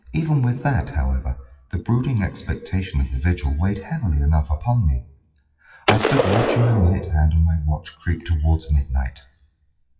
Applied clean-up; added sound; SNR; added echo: classical method WPE with log-MMSE.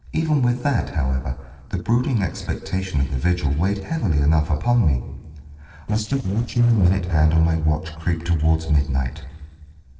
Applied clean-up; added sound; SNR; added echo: neural separator model SepFormer DNS4.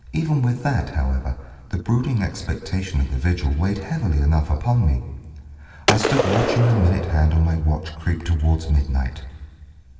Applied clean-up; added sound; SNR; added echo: none; Gunshot, gunfire; 2 dB; reverberation time 2.1 s.